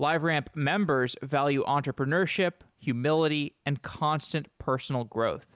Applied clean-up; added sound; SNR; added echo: none; none; none; none.